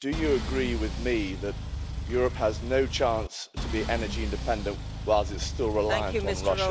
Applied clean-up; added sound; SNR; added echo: none; Engine; 4 dB; none.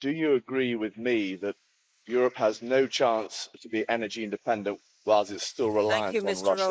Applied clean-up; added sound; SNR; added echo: neural mask model Resemble Enhance denoiser.